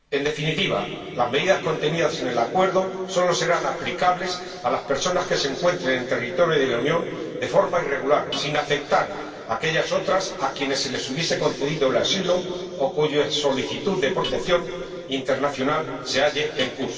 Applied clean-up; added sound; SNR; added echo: none; Guitar; 11 dB; reverberation time 2.6 s.